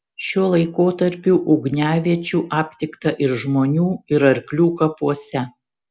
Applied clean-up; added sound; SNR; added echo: none; none; none; none.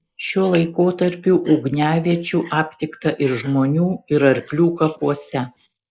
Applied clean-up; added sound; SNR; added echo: neural mask model Resemble Enhance denoiser.